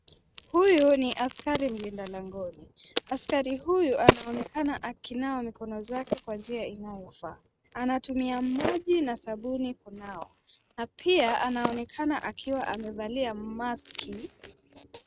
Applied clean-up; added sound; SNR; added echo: neural mask model RNNoise.